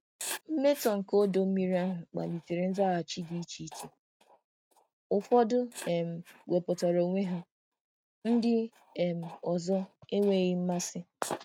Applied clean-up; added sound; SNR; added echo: neural mask model RNNoise.